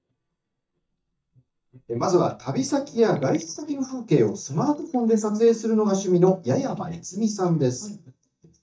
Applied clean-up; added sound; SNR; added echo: neural mask model DeepFilterNet 3.